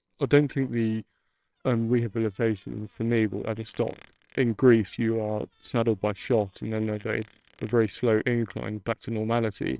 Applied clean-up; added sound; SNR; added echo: neural separator model SepFormer WHAMR!.